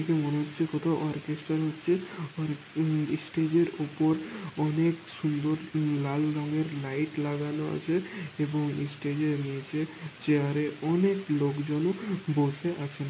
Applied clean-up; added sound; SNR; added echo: none; none; none; none.